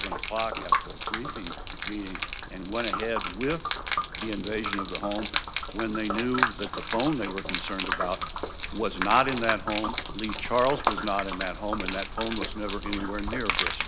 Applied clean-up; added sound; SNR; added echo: none; Gurgling / Liquid; -2 dB; none.